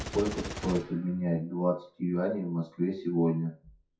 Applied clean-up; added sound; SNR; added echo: classical method WPE with log-MMSE.